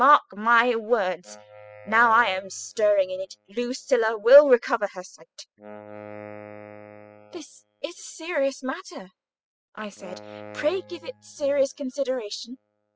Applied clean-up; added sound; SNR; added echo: classical method spectral subtraction.